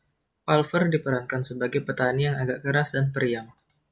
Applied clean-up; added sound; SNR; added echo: none; none; none; none.